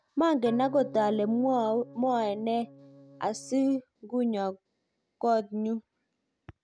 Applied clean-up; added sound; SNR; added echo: none; Organ; 18 dB; none.